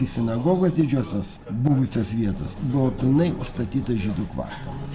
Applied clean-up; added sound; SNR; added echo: none; none; none; none.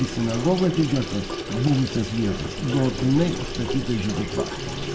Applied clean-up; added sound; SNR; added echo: none; Sink (filling or washing) / Water tap, faucet; 7 dB; none.